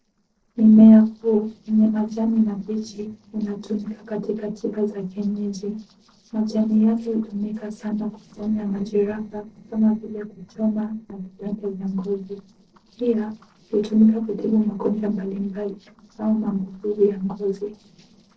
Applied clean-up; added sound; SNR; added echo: neural separator model SepFormer DNS4.